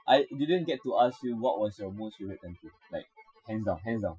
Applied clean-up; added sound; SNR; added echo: classical method Wiener filter.